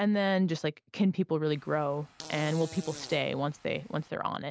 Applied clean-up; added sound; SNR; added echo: none; Fart; 18 dB; none.